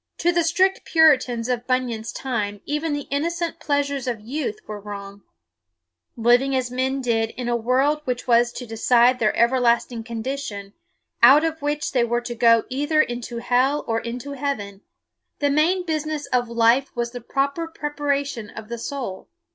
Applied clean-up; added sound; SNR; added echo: none; none; none; none.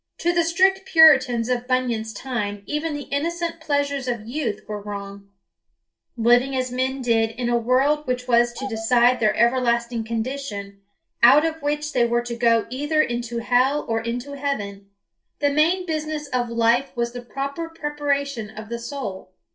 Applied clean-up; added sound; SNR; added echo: neural separator model SepFormer DNS4.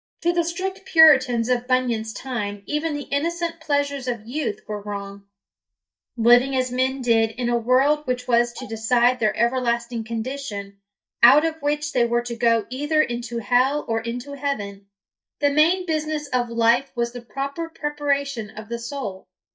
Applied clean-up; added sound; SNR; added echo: neural mask model DeepFilterNet 3.